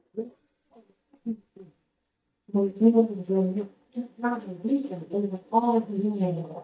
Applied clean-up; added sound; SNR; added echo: neural mask model DeepFilterNet 3.